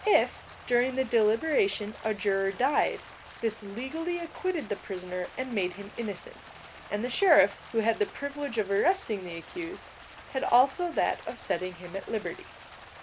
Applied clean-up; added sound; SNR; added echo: none; Stream; 19 dB; none.